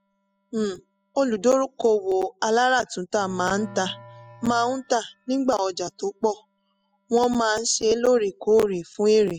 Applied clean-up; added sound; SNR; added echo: classical method spectral subtraction.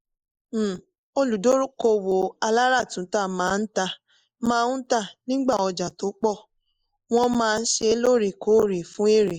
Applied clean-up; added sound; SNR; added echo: neural mask model Resemble Enhance denoiser.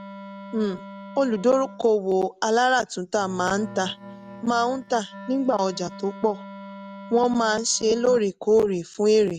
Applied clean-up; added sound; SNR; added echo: neural mask model RNNoise.